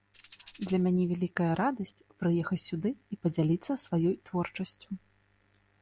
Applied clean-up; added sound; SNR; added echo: none; Tambourine; 14 dB; none.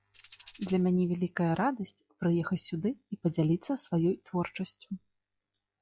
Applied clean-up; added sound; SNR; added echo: classical method log-MMSE.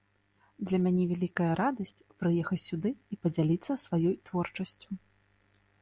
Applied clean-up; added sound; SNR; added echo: none; none; none; none.